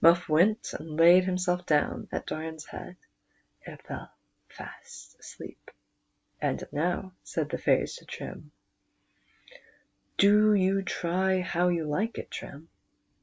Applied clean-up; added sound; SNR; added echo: none; none; none; none.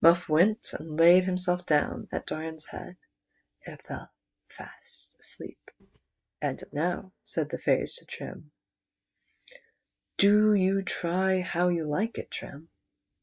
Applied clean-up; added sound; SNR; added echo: neural mask model DeepFilterNet 3.